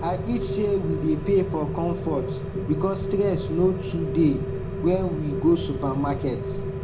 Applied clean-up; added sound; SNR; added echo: none; Rain; 4 dB; reverberation time 0.4 s.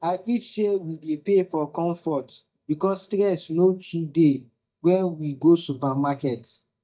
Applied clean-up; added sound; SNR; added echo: neural mask model DeepFilterNet 3.